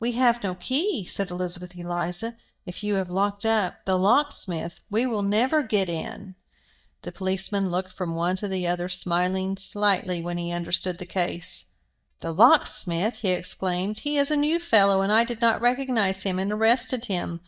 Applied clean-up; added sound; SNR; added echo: neural mask model DeepFilterNet 3.